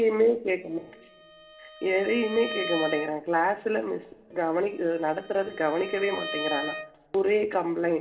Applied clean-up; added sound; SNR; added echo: none; Bowed string instrument; 12 dB; reverberation time 1.8 s.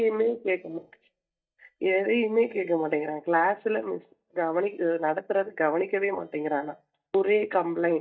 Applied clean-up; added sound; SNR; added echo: neural mask model DeepFilterNet 3.